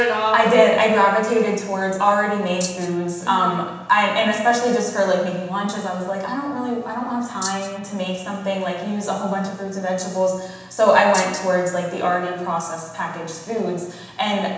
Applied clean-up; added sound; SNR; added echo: none; Rattle (instrument); 11 dB; reverberation time 1.1 s.